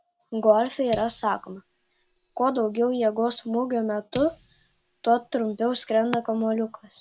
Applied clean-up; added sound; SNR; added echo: none; Glockenspiel; 2 dB; none.